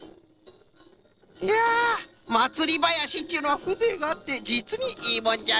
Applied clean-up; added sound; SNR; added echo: neural separator model SepFormer DNS4.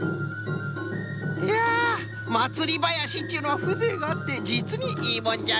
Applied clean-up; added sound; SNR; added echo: none; Tools; 12 dB; none.